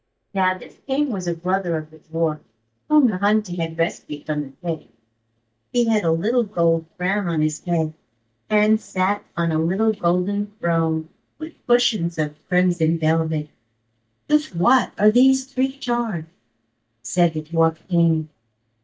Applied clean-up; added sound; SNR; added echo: neural mask model DeepFilterNet 3.